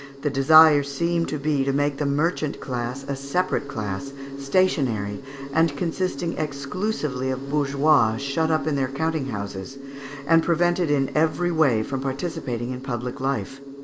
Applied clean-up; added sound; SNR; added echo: none; Insect; 11 dB; none.